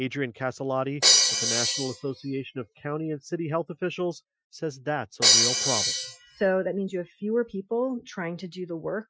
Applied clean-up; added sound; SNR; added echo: classical method Wiener filter.